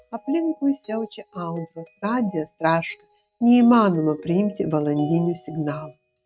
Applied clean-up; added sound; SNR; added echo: neural mask model RNNoise.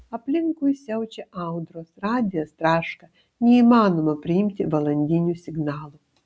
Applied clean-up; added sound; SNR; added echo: none; none; none; none.